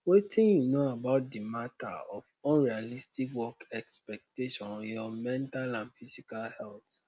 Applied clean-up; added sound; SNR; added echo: none; none; none; none.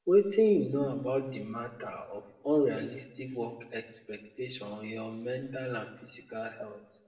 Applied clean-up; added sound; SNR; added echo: none; none; none; reverberation time 0.6 s.